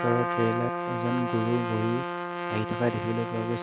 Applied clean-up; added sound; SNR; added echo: none; Trumpet; 2 dB; none.